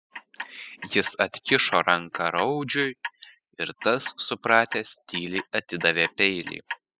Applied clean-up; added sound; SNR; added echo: classical method spectral subtraction.